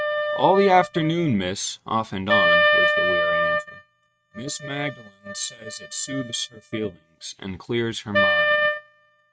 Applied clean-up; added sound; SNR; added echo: neural mask model RNNoise.